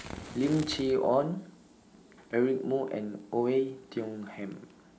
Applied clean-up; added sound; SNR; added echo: none; Fire; 19 dB; none.